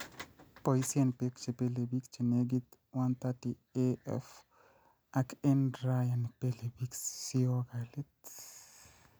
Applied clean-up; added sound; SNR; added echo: none; none; none; none.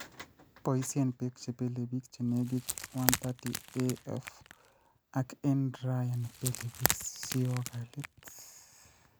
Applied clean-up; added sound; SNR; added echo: none; Wood; 4 dB; none.